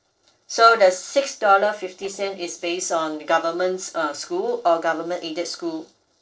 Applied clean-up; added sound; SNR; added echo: neural separator model SepFormer DNS4.